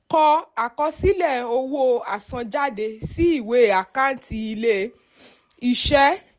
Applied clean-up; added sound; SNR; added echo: none; none; none; none.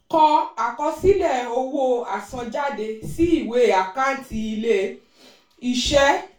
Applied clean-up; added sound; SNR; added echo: none; none; none; reverberation time 0.3 s.